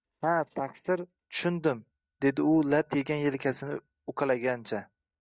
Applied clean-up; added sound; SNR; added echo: neural mask model DeepFilterNet 3.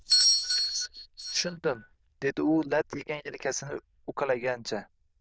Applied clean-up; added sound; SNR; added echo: neural diffusion model UNIVERSE++.